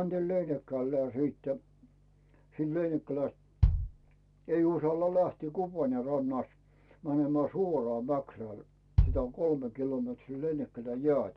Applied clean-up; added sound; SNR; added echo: none; Bass drum; 1 dB; none.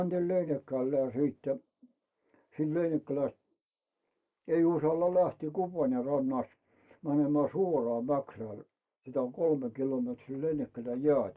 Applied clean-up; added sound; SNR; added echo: neural mask model Resemble Enhance denoiser.